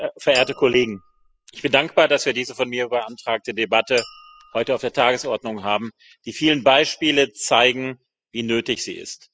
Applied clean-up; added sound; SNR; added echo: classical method spectral subtraction.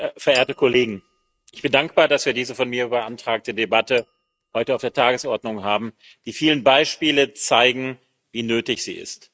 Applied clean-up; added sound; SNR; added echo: neural mask model RNNoise.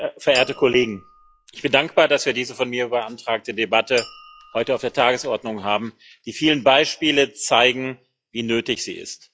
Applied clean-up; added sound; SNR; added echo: classical method log-MMSE.